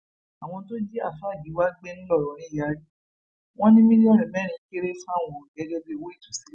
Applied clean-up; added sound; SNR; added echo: none; none; none; none.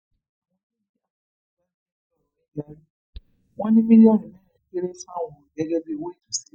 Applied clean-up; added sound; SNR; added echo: neural mask model DeepFilterNet 3.